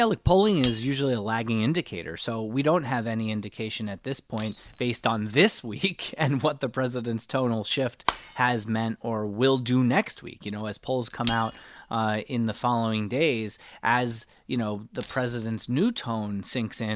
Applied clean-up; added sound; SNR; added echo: none; Shatter; 14 dB; none.